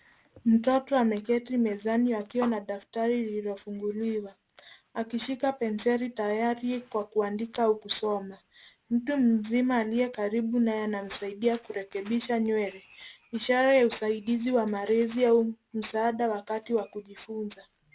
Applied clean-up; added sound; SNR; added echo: none; none; none; none.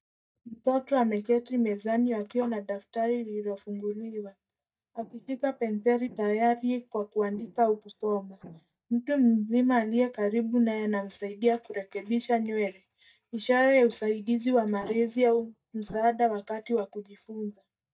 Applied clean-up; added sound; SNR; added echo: neural mask model DeepFilterNet 3.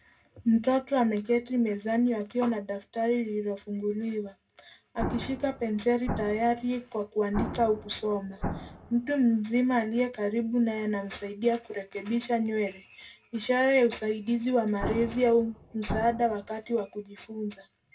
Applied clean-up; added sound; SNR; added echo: none; Explosion; 9 dB; reverberation time 0.2 s.